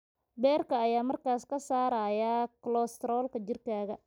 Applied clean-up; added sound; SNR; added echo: none; none; none; none.